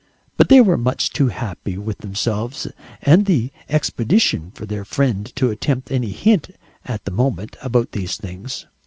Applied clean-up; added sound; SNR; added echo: none; none; none; none.